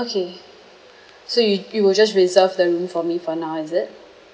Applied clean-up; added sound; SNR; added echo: none; none; none; none.